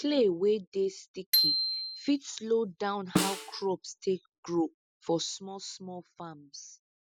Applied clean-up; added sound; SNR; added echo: classical method spectral subtraction.